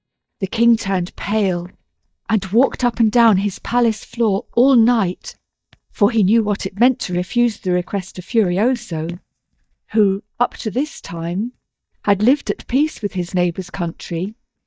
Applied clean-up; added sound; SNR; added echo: neural mask model DeepFilterNet 3.